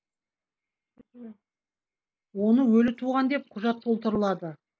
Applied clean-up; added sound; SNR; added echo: neural mask model Resemble Enhance denoiser.